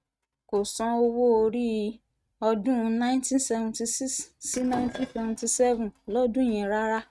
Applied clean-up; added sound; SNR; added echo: neural mask model RNNoise.